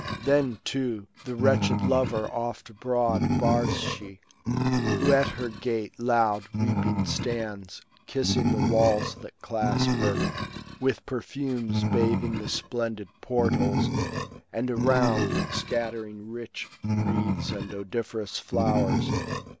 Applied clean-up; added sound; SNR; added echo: none; Animal; 0 dB; none.